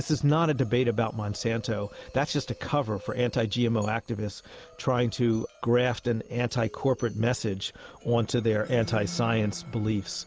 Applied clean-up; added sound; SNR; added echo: none; none; none; none.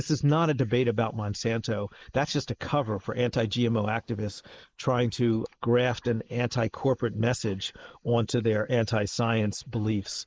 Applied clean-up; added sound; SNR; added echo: neural mask model Resemble Enhance denoiser.